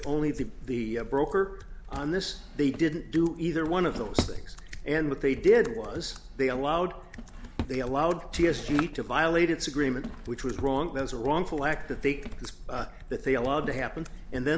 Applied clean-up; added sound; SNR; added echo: none; Drawer open or close; 14 dB; none.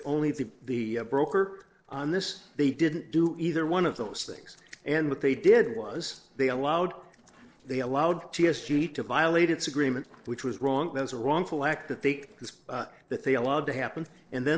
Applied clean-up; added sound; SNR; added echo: neural separator model SepFormer DNS4.